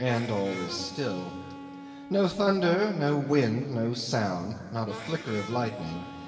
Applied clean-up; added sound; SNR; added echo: none; Harmonica; 15 dB; reverberation time 2.2 s.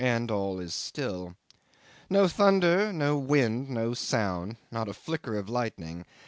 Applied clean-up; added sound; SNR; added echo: none; none; none; none.